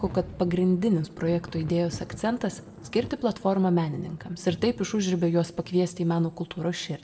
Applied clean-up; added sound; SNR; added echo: none; Thunder / Rain; 17 dB; reverberation time 2.1 s.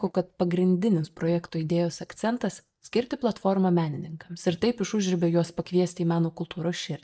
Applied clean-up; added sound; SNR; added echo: neural mask model DeepFilterNet 3.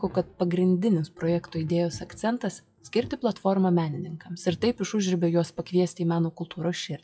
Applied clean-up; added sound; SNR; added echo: classical method WPE with log-MMSE.